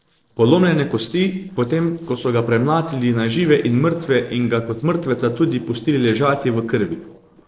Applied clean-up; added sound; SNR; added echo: neural separator model SepFormer DNS4.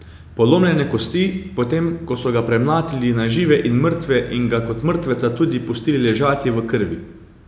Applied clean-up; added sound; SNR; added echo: none; none; none; none.